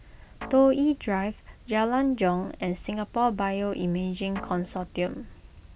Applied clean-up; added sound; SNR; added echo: none; Guitar; 17 dB; none.